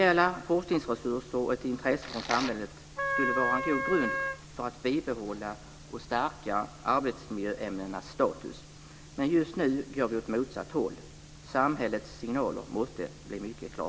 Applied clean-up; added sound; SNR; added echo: none; Wind instrument, woodwind instrument; 1 dB; none.